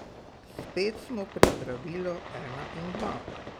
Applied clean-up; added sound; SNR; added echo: none; Fire / Fireworks; -4 dB; none.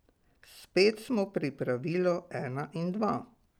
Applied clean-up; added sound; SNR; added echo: none; none; none; none.